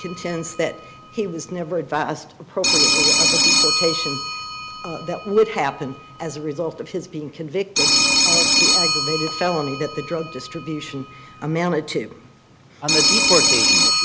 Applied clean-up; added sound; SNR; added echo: none; Telephone; -4 dB; none.